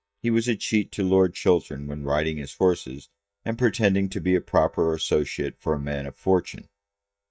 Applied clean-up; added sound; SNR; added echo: neural mask model DeepFilterNet 3.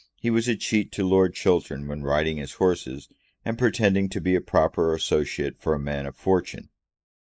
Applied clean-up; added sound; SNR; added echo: neural mask model Resemble Enhance denoiser.